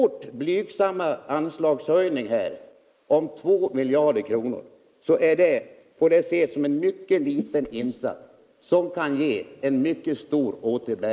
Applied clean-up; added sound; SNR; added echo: neural mask model Resemble Enhance denoiser.